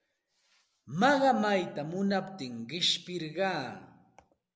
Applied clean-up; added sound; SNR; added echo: none; none; none; none.